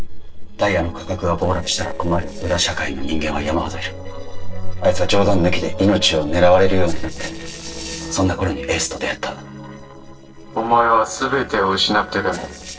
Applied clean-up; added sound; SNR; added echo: neural separator model SepFormer DNS4.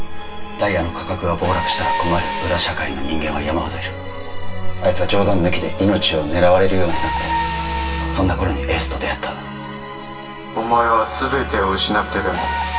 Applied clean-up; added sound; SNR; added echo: none; Mechanisms; 10 dB; reverberation time 0.2 s.